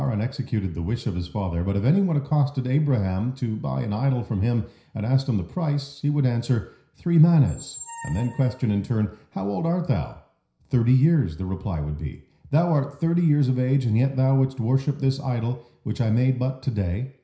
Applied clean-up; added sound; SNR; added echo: none; Squeak; 20 dB; reverberation time 0.5 s.